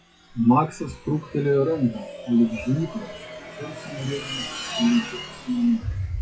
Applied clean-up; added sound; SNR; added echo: classical method WPE with log-MMSE.